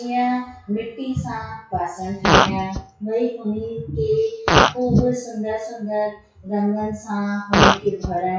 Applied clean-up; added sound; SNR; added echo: classical method WPE with log-MMSE.